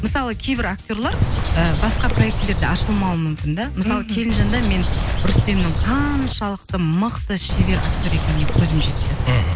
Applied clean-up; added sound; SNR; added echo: none; Bird; -2 dB; none.